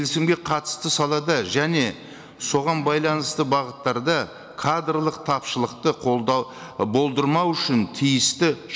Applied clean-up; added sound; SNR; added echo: none; none; none; none.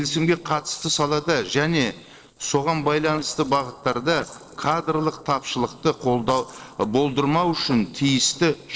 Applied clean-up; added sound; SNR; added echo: neural separator model SepFormer DNS4.